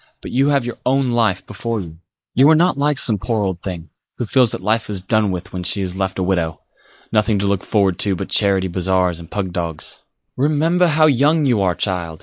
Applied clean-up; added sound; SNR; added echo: neural mask model Resemble Enhance denoiser.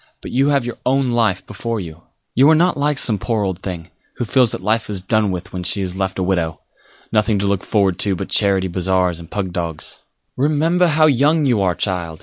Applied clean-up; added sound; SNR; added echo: none; none; none; none.